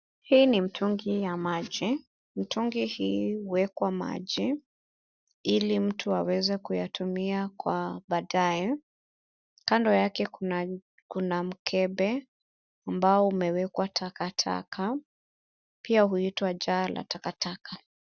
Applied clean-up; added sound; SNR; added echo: none; none; none; none.